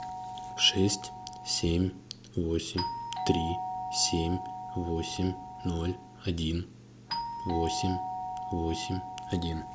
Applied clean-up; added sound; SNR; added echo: none; Doorbell; 6 dB; none.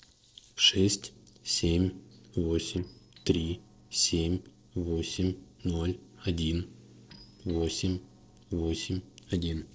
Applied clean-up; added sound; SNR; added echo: neural separator model SepFormer DNS4.